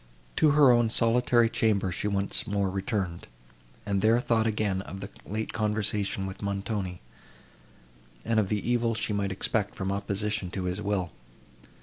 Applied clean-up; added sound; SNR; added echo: none; none; none; none.